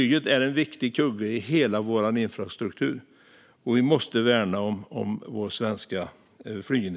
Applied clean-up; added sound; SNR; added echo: none; none; none; none.